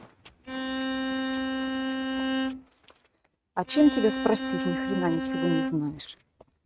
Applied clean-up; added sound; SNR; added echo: neural mask model RNNoise.